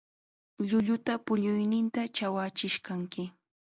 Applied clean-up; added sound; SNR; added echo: none; none; none; none.